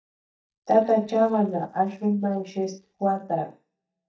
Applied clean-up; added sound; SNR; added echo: neural mask model DeepFilterNet 3.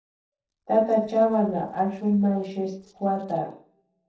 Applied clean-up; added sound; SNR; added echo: neural separator model SepFormer DNS4.